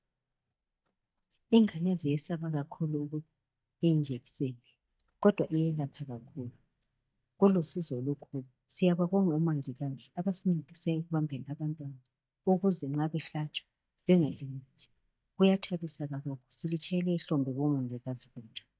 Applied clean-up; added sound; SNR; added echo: neural mask model DeepFilterNet 3.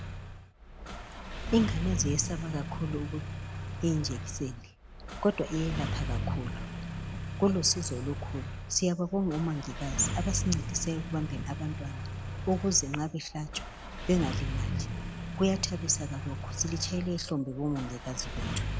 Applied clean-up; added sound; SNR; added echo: none; Engine starting; 3 dB; none.